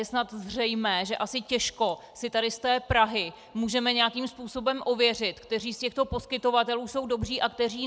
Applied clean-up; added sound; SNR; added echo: none; none; none; none.